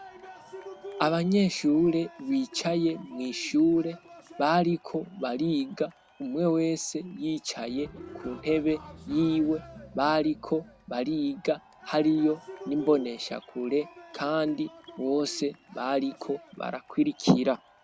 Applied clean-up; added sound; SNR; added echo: none; Cheering; 19 dB; none.